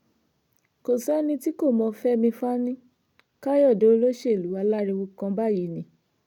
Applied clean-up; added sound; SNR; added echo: none; none; none; none.